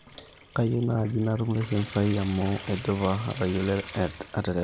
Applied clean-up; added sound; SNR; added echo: none; Trickle, dribble / Sink (filling or washing) / Water tap, faucet; 14 dB; none.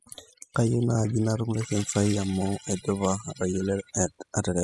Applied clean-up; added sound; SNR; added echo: classical method spectral subtraction.